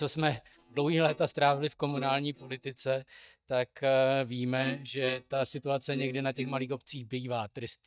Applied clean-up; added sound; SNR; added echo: neural mask model DeepFilterNet 3.